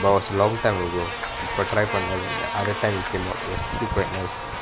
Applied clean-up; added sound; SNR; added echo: none; Buzz; 5 dB; none.